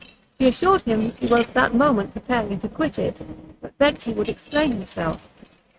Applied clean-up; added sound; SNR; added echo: neural mask model RNNoise.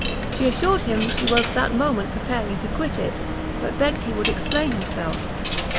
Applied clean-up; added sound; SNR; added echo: none; Coin (dropping); 0 dB; none.